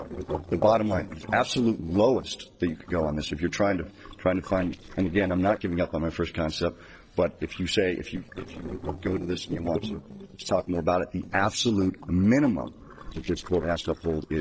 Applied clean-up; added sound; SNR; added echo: neural separator model SepFormer DNS4.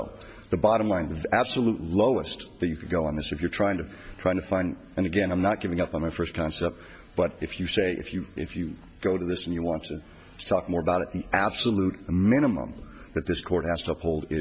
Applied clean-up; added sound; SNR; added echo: none; none; none; none.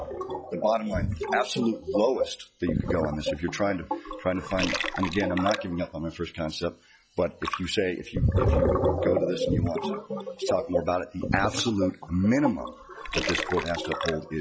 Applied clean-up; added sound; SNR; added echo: classical method log-MMSE.